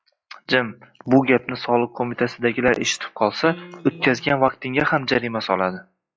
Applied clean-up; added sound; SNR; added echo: classical method log-MMSE.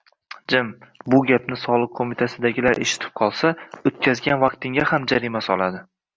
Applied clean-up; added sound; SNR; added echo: none; none; none; none.